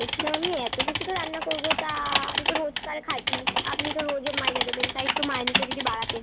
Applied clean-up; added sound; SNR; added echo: none; Typing; -3 dB; none.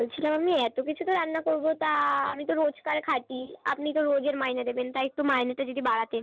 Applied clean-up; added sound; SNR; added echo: none; none; none; none.